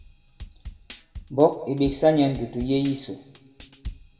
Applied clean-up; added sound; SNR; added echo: none; Drum / Drum kit; 16 dB; reverberation time 1.8 s.